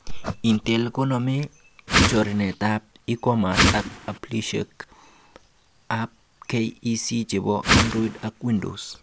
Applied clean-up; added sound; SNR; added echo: none; Whoosh, swoosh, swish; -4 dB; none.